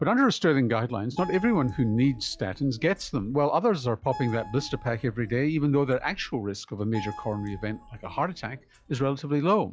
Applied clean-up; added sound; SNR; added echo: classical method log-MMSE.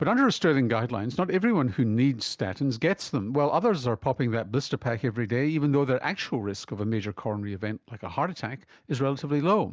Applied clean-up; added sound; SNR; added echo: none; none; none; none.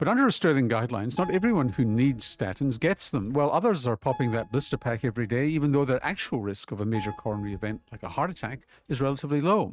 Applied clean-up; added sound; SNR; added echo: neural mask model RNNoise.